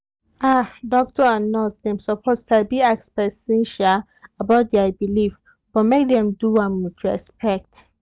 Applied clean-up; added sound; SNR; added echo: none; none; none; none.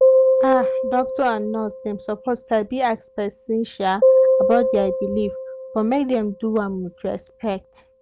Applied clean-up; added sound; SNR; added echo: none; Piano; -2 dB; none.